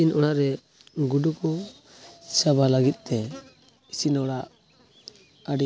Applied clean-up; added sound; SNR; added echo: none; none; none; none.